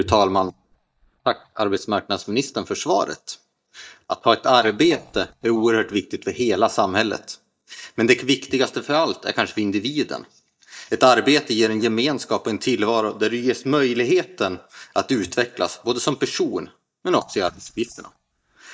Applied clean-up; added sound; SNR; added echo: neural mask model DeepFilterNet 3.